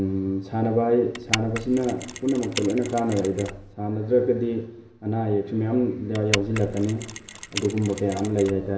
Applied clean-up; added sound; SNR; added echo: none; Mechanisms; 10 dB; reverberation time 1.0 s.